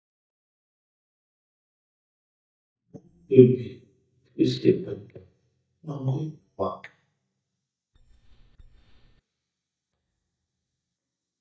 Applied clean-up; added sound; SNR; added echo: neural mask model DeepFilterNet 3.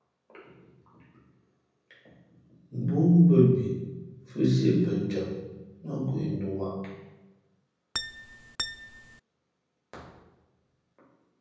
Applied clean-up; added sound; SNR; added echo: none; Acoustic guitar; 9 dB; reverberation time 1.1 s.